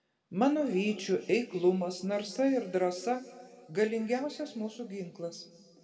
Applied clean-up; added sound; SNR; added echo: none; none; none; reverberation time 1.8 s.